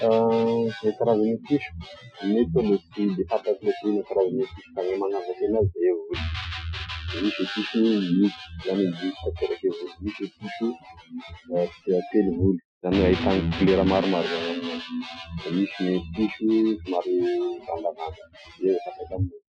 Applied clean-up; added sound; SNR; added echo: classical method Wiener filter.